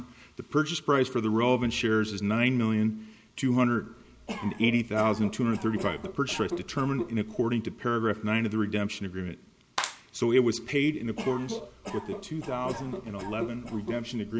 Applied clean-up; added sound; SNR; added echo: none; Clapping + Cough; 10 dB; none.